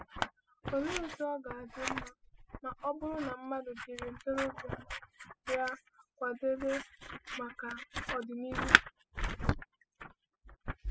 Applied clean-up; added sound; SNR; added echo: classical method spectral subtraction.